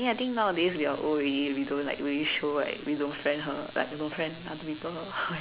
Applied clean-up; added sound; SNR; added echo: none; none; none; none.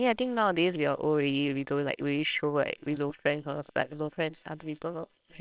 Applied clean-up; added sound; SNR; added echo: neural separator model SepFormer WHAMR!.